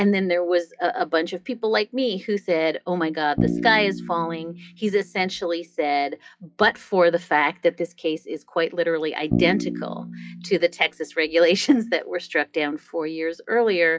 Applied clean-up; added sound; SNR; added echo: classical method WPE with log-MMSE.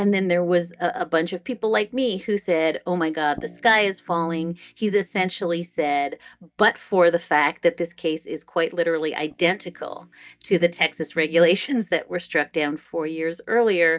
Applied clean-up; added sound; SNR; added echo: neural mask model DeepFilterNet 3.